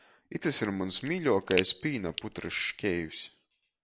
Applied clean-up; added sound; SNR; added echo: none; Crack; 3 dB; none.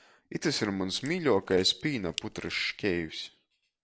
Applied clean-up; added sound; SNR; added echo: neural separator model SepFormer DNS4.